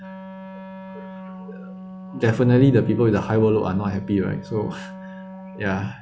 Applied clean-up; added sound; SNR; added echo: none; Wind instrument, woodwind instrument; 15 dB; none.